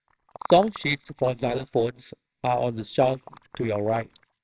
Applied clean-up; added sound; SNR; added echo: neural separator model SepFormer WHAMR!.